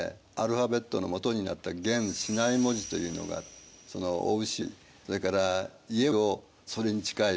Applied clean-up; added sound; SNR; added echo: none; none; none; none.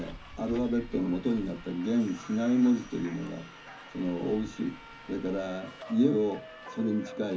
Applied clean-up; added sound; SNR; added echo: none; Subway, metro, underground; 16 dB; reverberation time 0.3 s.